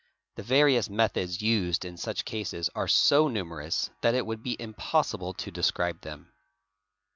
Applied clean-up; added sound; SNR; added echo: none; none; none; none.